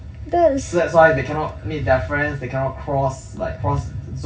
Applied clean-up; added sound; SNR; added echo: none; none; none; reverberation time 0.4 s.